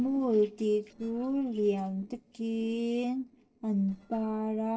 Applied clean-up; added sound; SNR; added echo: neural separator model SepFormer DNS4.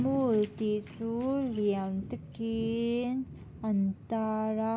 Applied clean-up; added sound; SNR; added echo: none; none; none; none.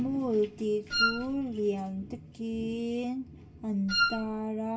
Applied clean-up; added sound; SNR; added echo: none; Wind instrument, woodwind instrument; -2 dB; reverberation time 0.2 s.